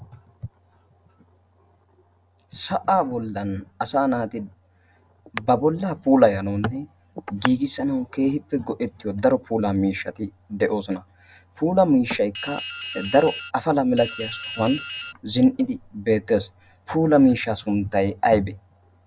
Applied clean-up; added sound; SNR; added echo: none; Drip; 12 dB; none.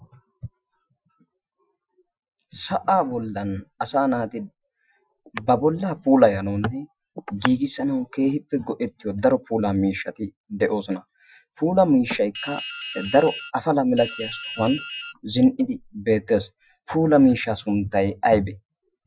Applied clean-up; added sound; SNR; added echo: classical method Wiener filter.